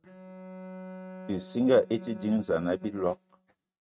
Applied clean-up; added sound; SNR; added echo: neural mask model RNNoise.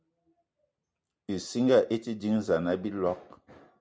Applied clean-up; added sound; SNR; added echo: none; none; none; none.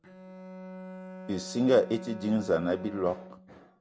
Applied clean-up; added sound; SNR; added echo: none; Bowed string instrument; 13 dB; none.